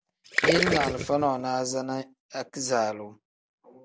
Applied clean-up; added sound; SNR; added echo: none; Gurgling; 0 dB; none.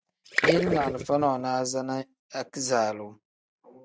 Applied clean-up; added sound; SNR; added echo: neural mask model RNNoise.